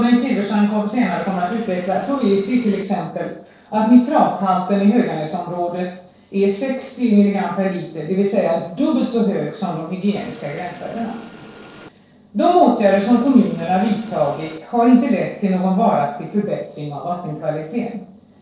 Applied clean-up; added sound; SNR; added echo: neural separator model SepFormer DNS4.